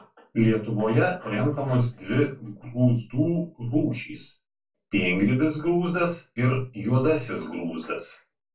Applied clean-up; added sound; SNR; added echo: none; none; none; reverberation time 0.2 s.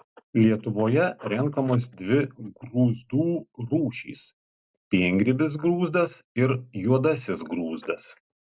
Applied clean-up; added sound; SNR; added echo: none; none; none; none.